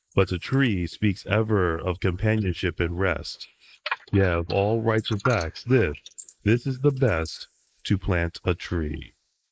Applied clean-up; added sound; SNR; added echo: neural mask model Resemble Enhance denoiser.